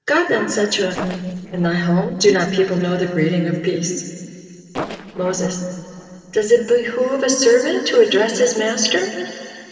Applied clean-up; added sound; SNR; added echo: neural separator model SepFormer DNS4.